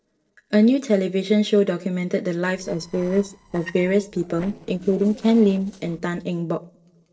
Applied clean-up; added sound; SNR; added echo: neural separator model SepFormer DNS4.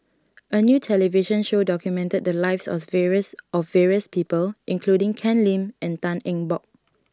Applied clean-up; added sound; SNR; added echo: none; none; none; none.